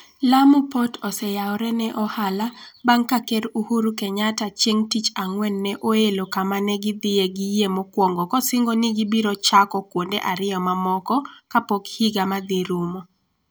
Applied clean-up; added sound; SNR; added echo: none; none; none; none.